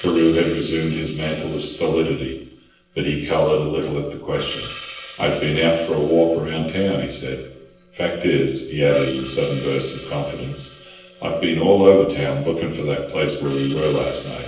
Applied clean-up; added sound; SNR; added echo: neural separator model SepFormer DNS4.